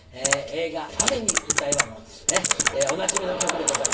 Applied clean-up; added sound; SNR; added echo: none; Typing; -3 dB; reverberation time 0.3 s.